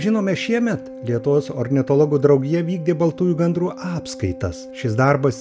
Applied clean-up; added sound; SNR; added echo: none; Organ; 16 dB; none.